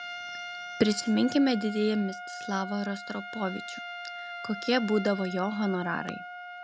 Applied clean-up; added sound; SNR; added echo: none; Trumpet; 10 dB; none.